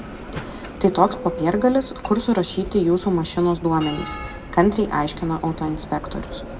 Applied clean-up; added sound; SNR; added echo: none; Bell; 12 dB; reverberation time 1.1 s.